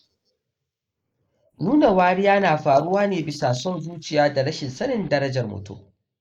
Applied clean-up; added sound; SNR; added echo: neural mask model Resemble Enhance denoiser.